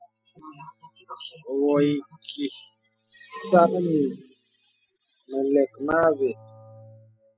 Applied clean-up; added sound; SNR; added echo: classical method spectral subtraction.